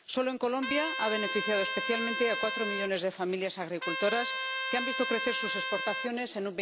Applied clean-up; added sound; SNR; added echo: none; Trumpet; 3 dB; none.